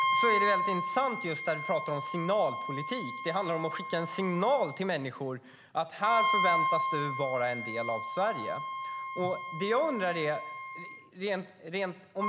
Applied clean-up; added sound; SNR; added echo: none; Wind instrument, woodwind instrument; 2 dB; none.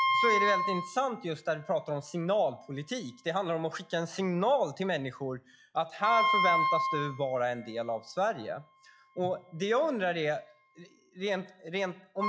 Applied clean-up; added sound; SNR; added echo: classical method log-MMSE.